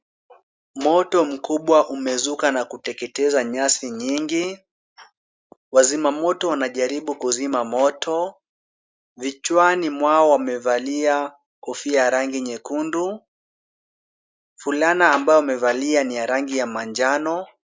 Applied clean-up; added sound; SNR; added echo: none; none; none; none.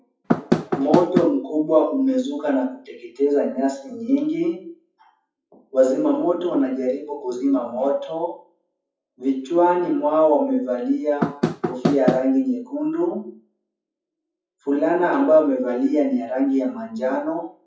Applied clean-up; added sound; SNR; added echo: classical method WPE with log-MMSE.